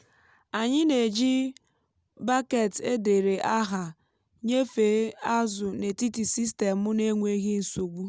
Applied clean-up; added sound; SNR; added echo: none; none; none; none.